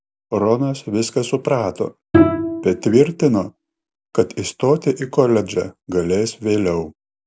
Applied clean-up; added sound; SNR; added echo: none; Bowed string instrument; 2 dB; none.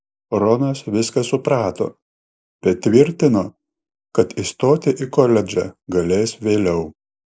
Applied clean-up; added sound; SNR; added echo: neural mask model Resemble Enhance denoiser.